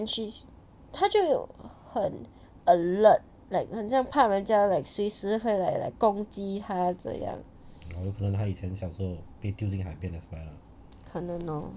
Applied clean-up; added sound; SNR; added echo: none; none; none; none.